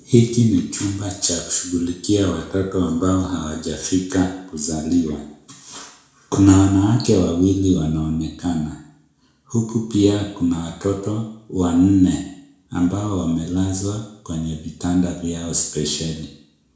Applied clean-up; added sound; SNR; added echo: none; none; none; reverberation time 0.6 s.